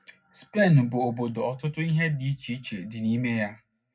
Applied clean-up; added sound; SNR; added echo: none; none; none; reverberation time 0.3 s.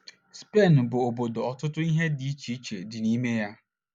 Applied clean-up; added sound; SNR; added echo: none; none; none; none.